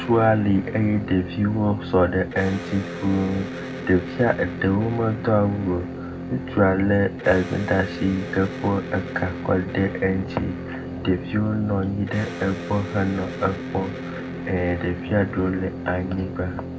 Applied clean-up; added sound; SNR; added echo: none; Electric guitar; 8 dB; reverberation time 0.3 s.